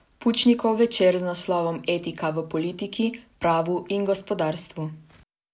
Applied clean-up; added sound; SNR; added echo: none; none; none; none.